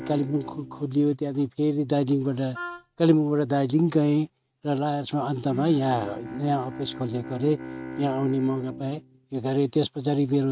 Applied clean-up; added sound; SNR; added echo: neural mask model RNNoise.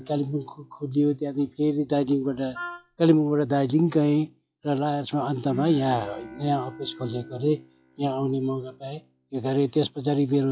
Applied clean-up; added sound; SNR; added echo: classical method log-MMSE.